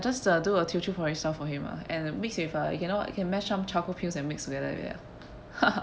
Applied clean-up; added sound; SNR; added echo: none; none; none; none.